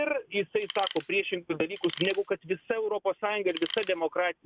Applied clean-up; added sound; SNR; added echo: none; Tools; 7 dB; none.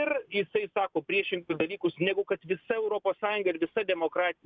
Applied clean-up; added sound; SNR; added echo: none; none; none; none.